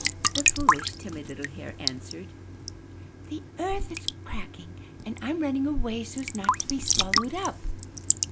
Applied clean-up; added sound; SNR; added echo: none; Raindrop / Drip / Trickle, dribble; -3 dB; none.